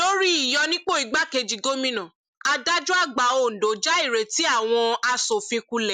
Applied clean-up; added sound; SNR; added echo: none; none; none; none.